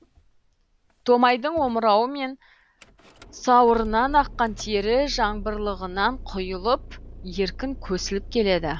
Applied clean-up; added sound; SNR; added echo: none; Idling / Engine starting / Door / Car; 14 dB; none.